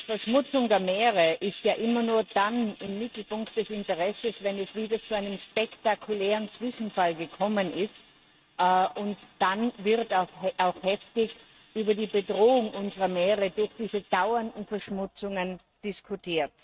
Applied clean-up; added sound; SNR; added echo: neural mask model RNNoise.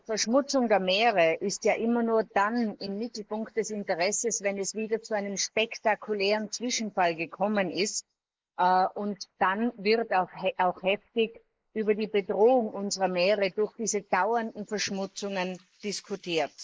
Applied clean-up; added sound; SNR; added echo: neural mask model Resemble Enhance denoiser.